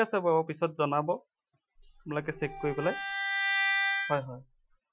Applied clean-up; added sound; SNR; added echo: classical method Wiener filter.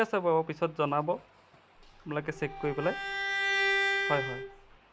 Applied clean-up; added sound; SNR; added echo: none; Bowed string instrument; 0 dB; none.